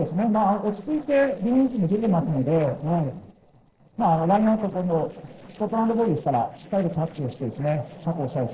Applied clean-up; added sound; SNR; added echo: neural separator model SepFormer DNS4.